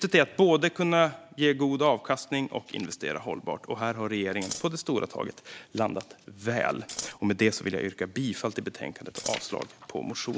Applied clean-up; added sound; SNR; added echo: none; Scissors; 9 dB; none.